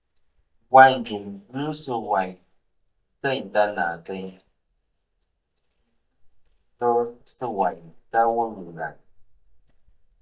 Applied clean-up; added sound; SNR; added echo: neural mask model DeepFilterNet 3.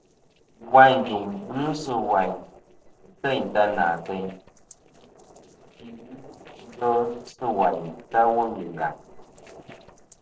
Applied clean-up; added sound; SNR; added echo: neural separator model SepFormer DNS4.